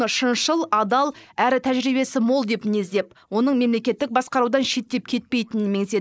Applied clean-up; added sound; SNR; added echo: neural mask model Resemble Enhance denoiser.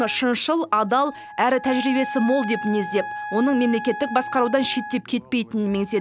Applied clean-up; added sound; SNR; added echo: none; Wind instrument, woodwind instrument; 11 dB; none.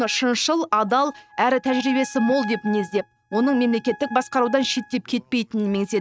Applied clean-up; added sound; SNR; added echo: neural mask model RNNoise.